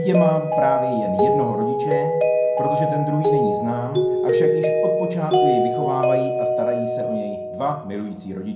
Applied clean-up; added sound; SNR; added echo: none; Mallet percussion; -5 dB; reverberation time 0.6 s.